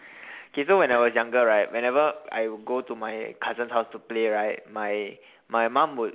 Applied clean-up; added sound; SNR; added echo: none; none; none; none.